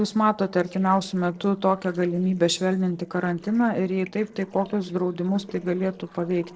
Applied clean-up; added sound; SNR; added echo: neural separator model SepFormer DNS4.